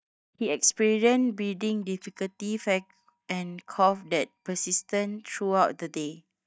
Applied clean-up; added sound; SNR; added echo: neural mask model DeepFilterNet 3.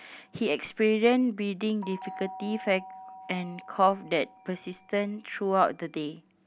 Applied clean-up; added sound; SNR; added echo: none; Doorbell; 19 dB; none.